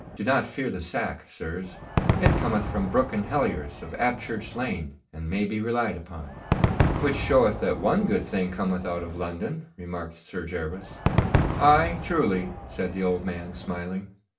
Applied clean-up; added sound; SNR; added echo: none; Crowd / Cheering / Fireworks; 3 dB; reverberation time 0.3 s.